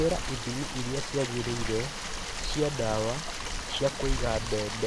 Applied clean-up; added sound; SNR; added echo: none; Stream + Walk, footsteps; 2 dB; none.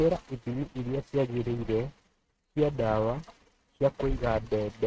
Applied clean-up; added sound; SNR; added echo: neural mask model RNNoise.